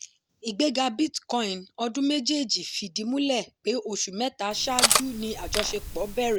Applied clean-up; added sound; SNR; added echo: none; Cutlery, silverware; 0 dB; none.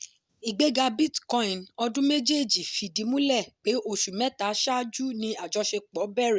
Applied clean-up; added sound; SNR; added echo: none; none; none; none.